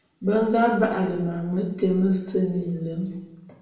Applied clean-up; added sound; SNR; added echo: none; none; none; reverberation time 1.0 s.